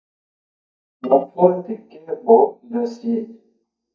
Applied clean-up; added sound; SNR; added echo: neural mask model DeepFilterNet 3.